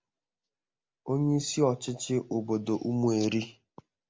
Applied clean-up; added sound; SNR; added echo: none; none; none; none.